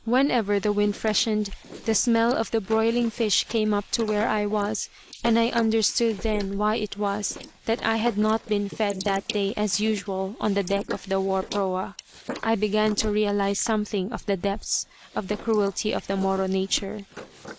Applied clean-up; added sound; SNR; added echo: neural mask model Resemble Enhance denoiser.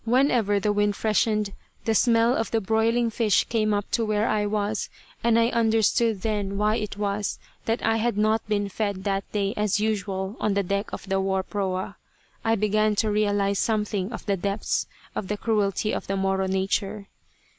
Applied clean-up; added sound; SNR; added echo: none; none; none; none.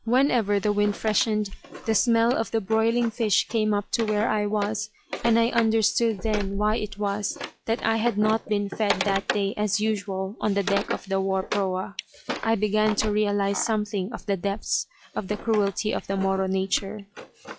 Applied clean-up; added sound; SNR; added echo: classical method log-MMSE.